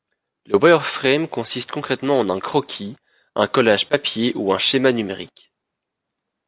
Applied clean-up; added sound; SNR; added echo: none; none; none; none.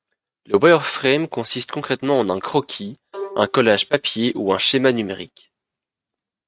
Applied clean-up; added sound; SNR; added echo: neural mask model RNNoise.